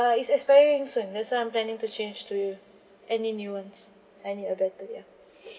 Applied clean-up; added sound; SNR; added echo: none; none; none; none.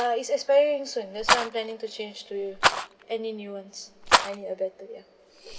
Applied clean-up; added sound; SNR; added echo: none; Rattle; 0 dB; none.